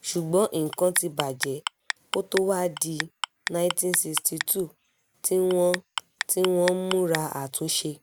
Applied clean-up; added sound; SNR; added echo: none; Clock; 8 dB; none.